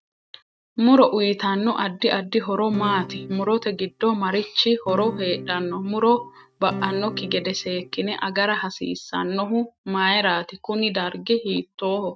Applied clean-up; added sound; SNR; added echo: neural mask model RNNoise.